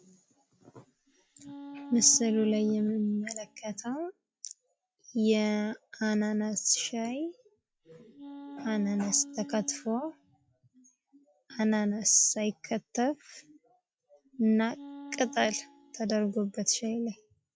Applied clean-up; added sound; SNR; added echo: classical method log-MMSE.